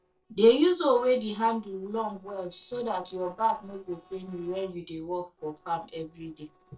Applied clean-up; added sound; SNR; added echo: neural separator model SepFormer DNS4.